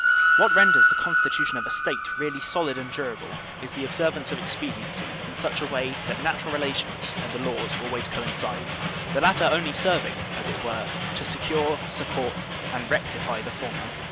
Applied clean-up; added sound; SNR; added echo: none; Train; -2 dB; none.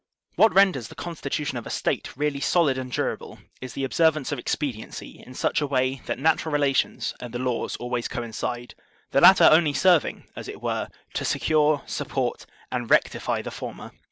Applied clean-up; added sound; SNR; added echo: none; none; none; none.